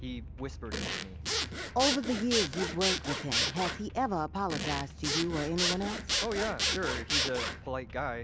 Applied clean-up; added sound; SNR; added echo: none; Zipper (clothing) / Sawing; 0 dB; none.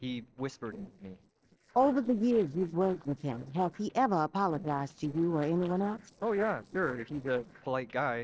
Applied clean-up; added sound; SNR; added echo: neural separator model SepFormer DNS4.